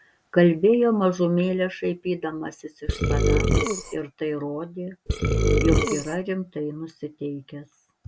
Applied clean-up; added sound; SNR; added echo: none; Burping, eructation; -4 dB; none.